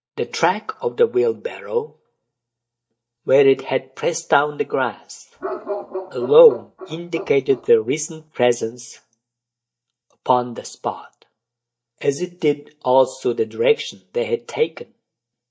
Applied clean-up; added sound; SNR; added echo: neural mask model DeepFilterNet 3.